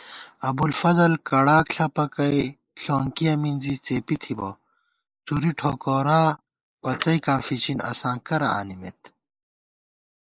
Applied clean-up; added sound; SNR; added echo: neural mask model Resemble Enhance denoiser.